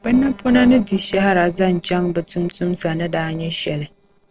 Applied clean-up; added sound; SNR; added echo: neural separator model SepFormer DNS4.